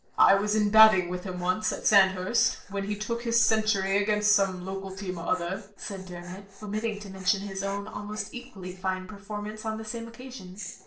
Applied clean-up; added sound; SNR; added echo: neural separator model SepFormer DNS4.